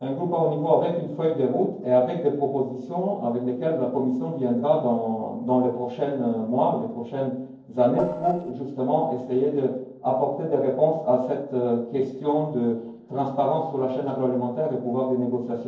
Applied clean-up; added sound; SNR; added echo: neural separator model SepFormer DNS4.